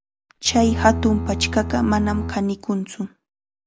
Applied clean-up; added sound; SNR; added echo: none; Bowed string instrument; 5 dB; none.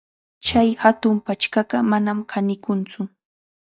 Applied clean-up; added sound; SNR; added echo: neural mask model DeepFilterNet 3.